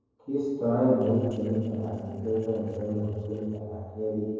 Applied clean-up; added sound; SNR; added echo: neural separator model SepFormer DNS4.